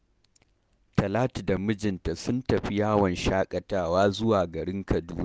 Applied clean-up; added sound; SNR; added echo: none; none; none; none.